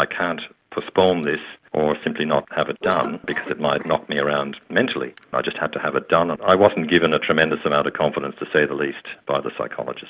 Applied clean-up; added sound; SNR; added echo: none; Cough; 16 dB; none.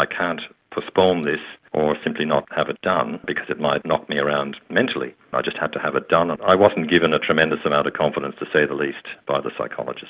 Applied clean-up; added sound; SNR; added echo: none; none; none; none.